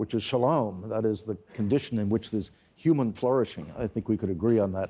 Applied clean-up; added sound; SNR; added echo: none; none; none; none.